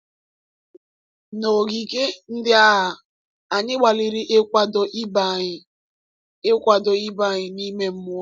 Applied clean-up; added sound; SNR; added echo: none; none; none; none.